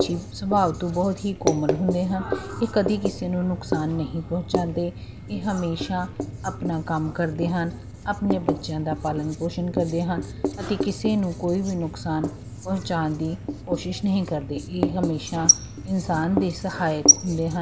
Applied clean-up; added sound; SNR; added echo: none; Writing; 3 dB; none.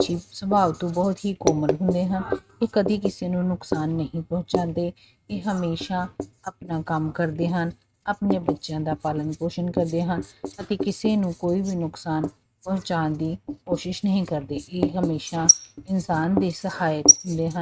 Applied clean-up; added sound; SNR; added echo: neural mask model RNNoise.